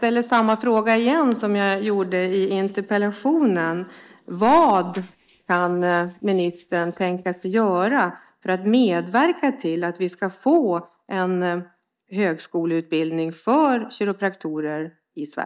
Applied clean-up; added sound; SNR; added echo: neural mask model DeepFilterNet 3.